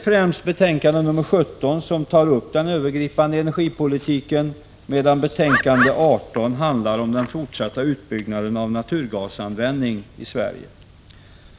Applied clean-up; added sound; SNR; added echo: none; Bird; 0 dB; none.